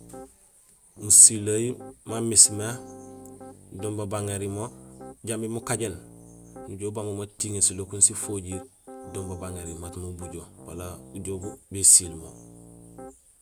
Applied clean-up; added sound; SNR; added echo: none; Piano; 19 dB; none.